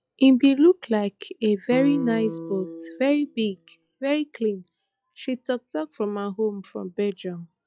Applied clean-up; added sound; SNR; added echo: classical method log-MMSE.